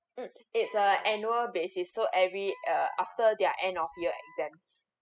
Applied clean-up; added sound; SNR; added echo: classical method spectral subtraction.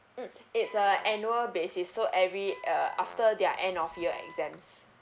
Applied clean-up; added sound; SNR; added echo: none; Brass instrument + Wind instrument, woodwind instrument; 20 dB; none.